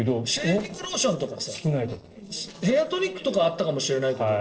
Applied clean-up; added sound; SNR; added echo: neural separator model SepFormer DNS4.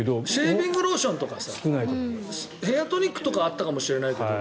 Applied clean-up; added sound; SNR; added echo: none; none; none; none.